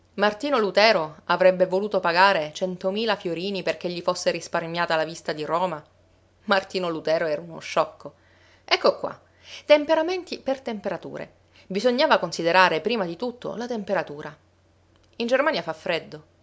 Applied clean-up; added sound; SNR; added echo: none; none; none; none.